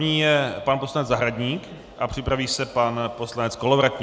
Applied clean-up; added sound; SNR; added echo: none; none; none; none.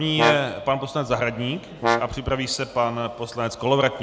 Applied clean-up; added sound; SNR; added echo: none; Brass instrument; 3 dB; none.